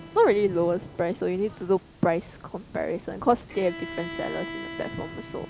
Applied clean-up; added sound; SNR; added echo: none; Bowed string instrument + Thunder; 13 dB; none.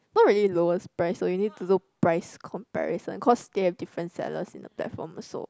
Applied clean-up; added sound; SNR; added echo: none; none; none; none.